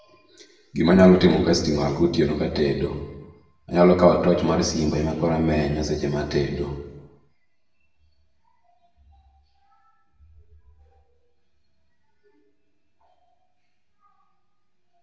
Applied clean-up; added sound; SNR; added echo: none; none; none; reverberation time 1.1 s.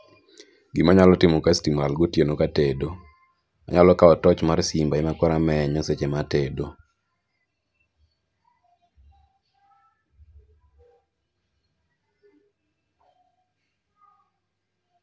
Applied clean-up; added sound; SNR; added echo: none; none; none; none.